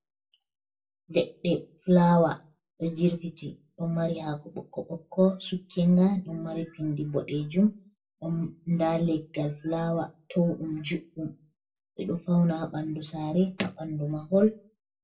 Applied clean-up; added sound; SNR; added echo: none; none; none; reverberation time 0.2 s.